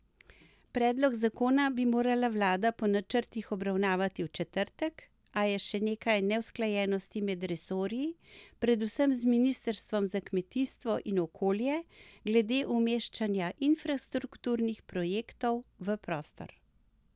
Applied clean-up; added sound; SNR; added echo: none; none; none; none.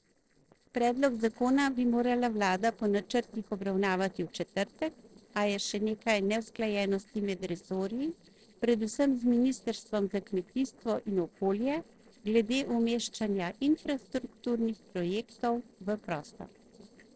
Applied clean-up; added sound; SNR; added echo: neural separator model SepFormer DNS4.